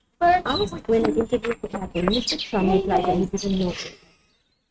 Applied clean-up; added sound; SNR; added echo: neural mask model RNNoise.